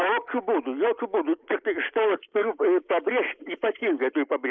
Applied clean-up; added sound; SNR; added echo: neural mask model Resemble Enhance denoiser.